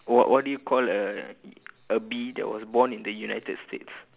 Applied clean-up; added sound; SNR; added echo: none; none; none; none.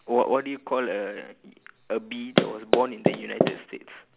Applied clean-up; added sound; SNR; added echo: none; Run; -5 dB; none.